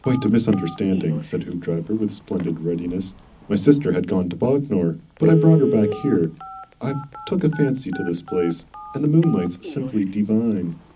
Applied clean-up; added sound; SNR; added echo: none; Telephone; 12 dB; reverberation time 0.4 s.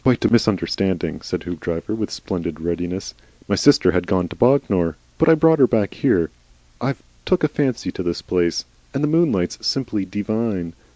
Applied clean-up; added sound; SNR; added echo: none; none; none; none.